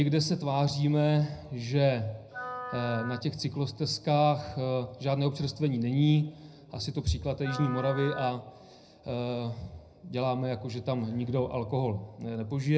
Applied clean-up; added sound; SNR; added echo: none; Wind instrument, woodwind instrument; 12 dB; reverberation time 0.3 s.